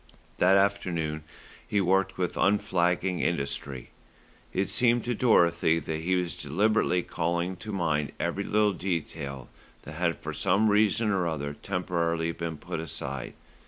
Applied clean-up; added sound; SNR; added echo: none; none; none; none.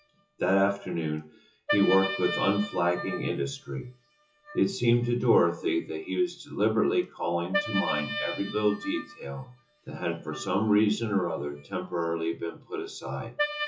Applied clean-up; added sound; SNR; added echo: classical method WPE with log-MMSE.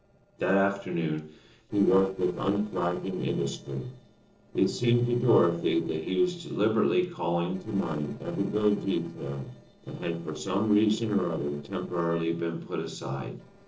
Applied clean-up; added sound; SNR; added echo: neural separator model SepFormer DNS4.